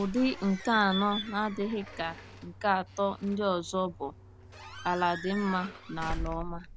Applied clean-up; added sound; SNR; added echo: none; Squeak / Slam / Alarm / Wood; 11 dB; none.